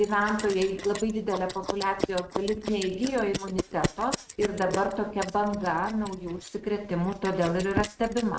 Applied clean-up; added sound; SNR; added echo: neural mask model RNNoise.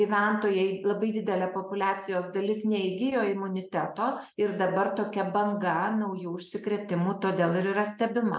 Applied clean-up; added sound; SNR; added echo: none; none; none; none.